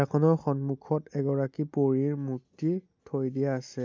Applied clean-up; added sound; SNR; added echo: none; none; none; none.